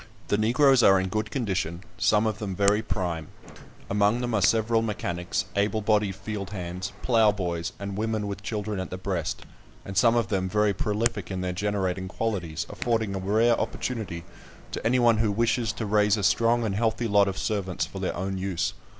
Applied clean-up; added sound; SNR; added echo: none; Hands + Sliding door; 18 dB; none.